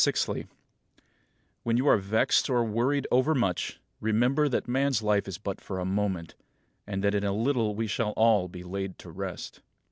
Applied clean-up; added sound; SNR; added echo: none; none; none; none.